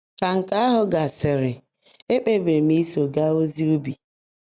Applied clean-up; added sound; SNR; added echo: none; none; none; none.